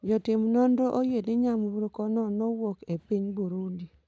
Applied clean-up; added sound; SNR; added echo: none; none; none; none.